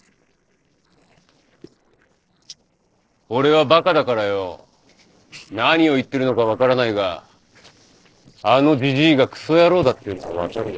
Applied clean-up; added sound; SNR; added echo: neural separator model SepFormer DNS4.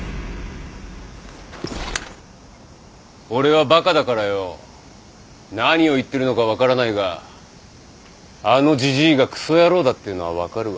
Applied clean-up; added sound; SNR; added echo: none; none; none; none.